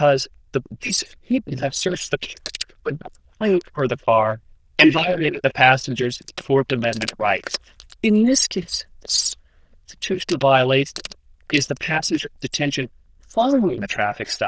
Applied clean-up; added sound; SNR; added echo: neural diffusion model UNIVERSE++.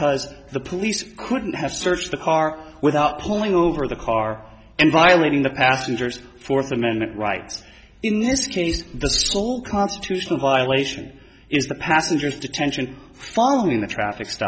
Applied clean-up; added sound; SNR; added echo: none; none; none; none.